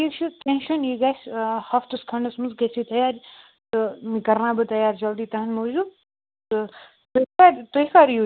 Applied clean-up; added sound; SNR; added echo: none; none; none; none.